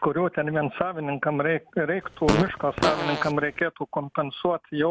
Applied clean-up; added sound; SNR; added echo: none; Fart; 2 dB; none.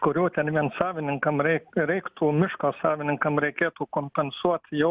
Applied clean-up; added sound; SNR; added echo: none; none; none; none.